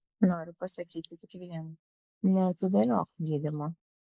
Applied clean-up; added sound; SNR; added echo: neural mask model Resemble Enhance denoiser.